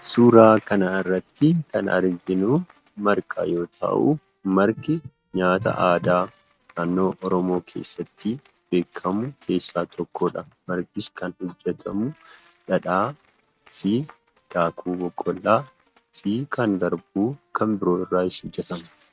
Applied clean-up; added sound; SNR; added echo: neural mask model RNNoise.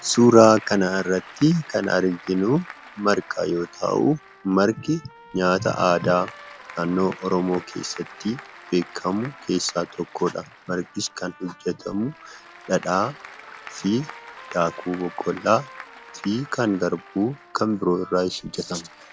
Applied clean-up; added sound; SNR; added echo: none; Trumpet + Applause / Crowd; 20 dB; none.